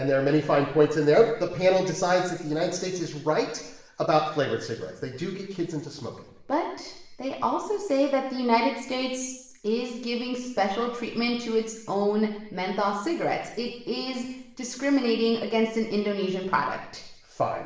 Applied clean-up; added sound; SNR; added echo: none; none; none; reverberation time 0.9 s.